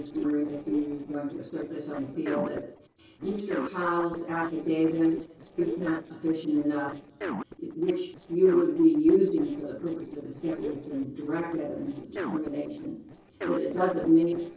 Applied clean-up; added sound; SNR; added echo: neural separator model SepFormer DNS4.